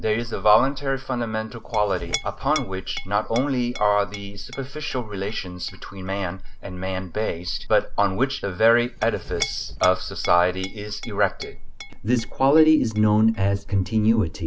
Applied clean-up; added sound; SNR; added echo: none; Chink, clink; 8 dB; none.